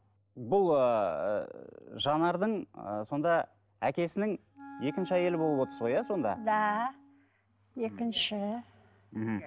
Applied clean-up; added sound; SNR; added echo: none; Wind instrument, woodwind instrument; 16 dB; none.